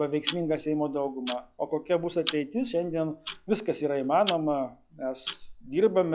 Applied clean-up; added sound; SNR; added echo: classical method log-MMSE.